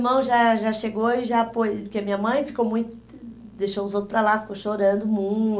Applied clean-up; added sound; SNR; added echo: none; none; none; none.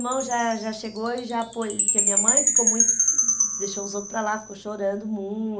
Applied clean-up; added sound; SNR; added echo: none; Chime; -5 dB; none.